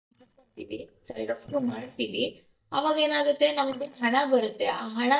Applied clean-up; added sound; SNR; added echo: neural mask model DeepFilterNet 3.